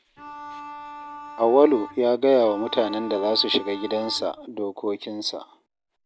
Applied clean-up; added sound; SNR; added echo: none; Bowed string instrument; 15 dB; none.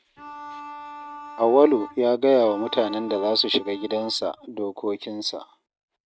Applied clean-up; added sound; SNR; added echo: neural mask model RNNoise.